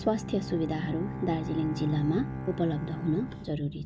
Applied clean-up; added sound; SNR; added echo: none; Bowed string instrument; 7 dB; none.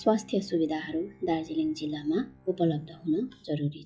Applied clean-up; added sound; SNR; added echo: classical method log-MMSE.